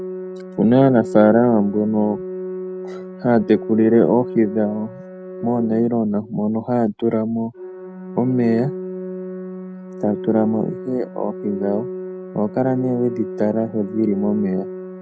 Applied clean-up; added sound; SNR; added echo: none; Organ; 11 dB; none.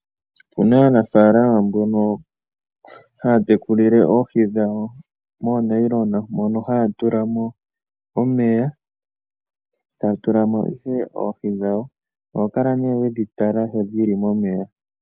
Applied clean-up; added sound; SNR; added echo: none; none; none; none.